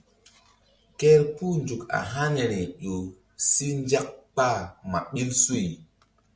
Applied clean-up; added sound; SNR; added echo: none; none; none; none.